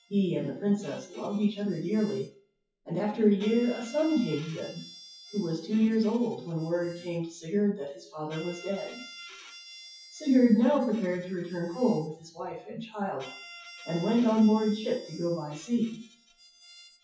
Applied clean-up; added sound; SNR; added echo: classical method WPE with log-MMSE.